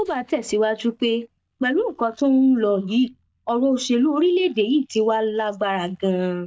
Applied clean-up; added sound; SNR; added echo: neural mask model DeepFilterNet 3.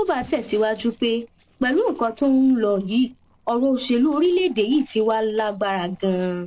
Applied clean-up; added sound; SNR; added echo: neural separator model SepFormer DNS4.